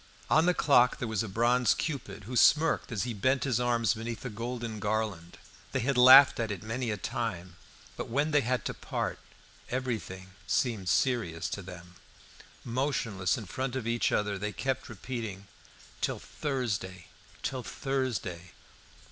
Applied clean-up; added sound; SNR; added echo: none; none; none; none.